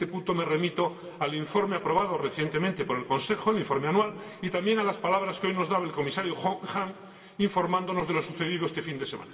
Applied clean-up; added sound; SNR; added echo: none; none; none; reverberation time 2.8 s.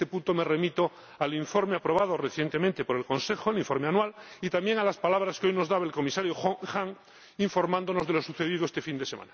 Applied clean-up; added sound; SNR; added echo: none; none; none; none.